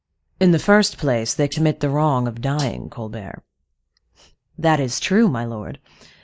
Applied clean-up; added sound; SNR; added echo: neural mask model Resemble Enhance denoiser.